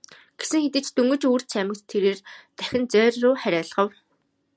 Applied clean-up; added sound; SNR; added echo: none; none; none; none.